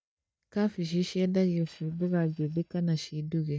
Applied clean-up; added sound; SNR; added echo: neural mask model DeepFilterNet 3.